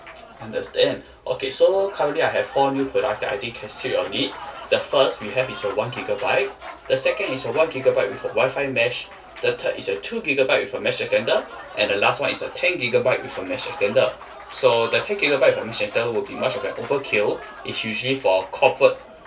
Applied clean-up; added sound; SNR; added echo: none; Applause / Crowd; 16 dB; reverberation time 0.2 s.